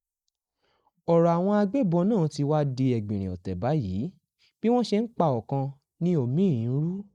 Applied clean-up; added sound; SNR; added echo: neural mask model Resemble Enhance denoiser.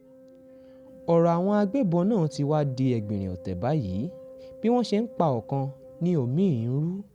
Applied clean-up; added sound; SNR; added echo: none; Wind instrument, woodwind instrument; 20 dB; none.